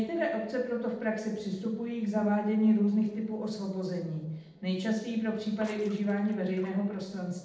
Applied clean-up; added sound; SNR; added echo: neural separator model SepFormer DNS4.